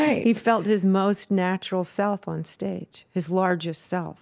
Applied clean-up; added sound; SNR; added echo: none; none; none; none.